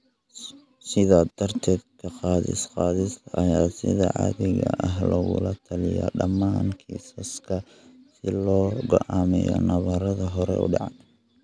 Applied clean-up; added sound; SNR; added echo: none; none; none; none.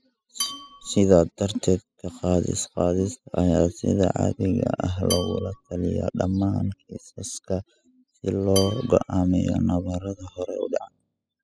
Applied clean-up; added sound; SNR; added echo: classical method spectral subtraction.